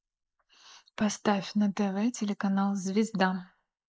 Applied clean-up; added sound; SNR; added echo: neural mask model Resemble Enhance denoiser.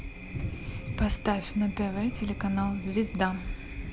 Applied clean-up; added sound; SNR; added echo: none; Thunder; 8 dB; none.